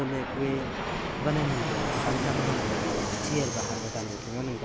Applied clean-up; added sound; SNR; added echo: none; Fixed-wing aircraft, airplane; -2 dB; none.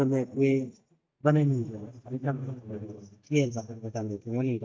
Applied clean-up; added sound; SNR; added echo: neural mask model DeepFilterNet 3.